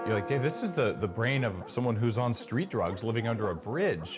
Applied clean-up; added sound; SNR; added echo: none; Church bell; 12 dB; none.